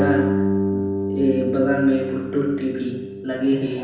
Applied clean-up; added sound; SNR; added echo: none; Guitar; 2 dB; reverberation time 0.9 s.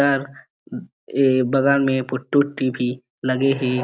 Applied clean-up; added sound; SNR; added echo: none; none; none; none.